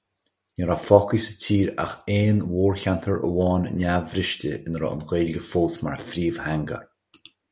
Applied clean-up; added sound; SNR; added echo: none; none; none; none.